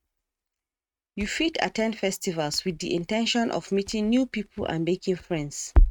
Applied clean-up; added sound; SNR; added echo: neural mask model RNNoise.